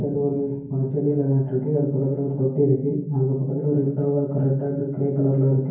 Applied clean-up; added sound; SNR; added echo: none; none; none; reverberation time 0.9 s.